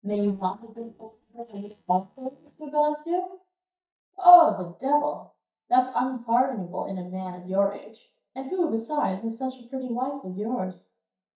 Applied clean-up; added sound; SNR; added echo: neural mask model DeepFilterNet 3.